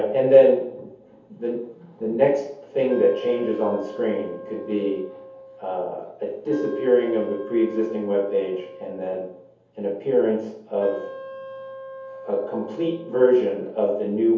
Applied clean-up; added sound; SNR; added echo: none; Wind instrument, woodwind instrument; 16 dB; reverberation time 0.7 s.